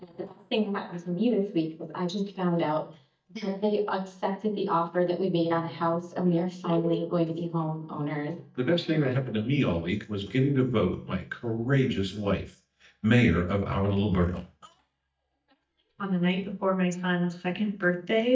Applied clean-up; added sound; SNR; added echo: neural mask model DeepFilterNet 3.